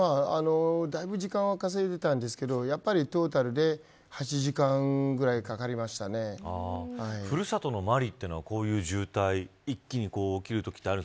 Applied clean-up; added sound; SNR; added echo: none; none; none; none.